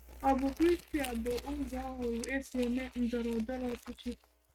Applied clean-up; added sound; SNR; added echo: neural mask model RNNoise.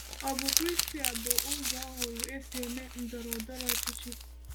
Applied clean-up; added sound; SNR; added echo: none; Crumpling, crinkling; -5 dB; none.